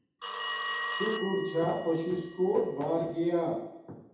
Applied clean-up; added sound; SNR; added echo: none; Telephone; 0 dB; reverberation time 0.8 s.